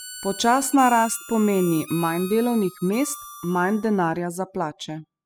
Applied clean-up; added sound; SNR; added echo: classical method spectral subtraction.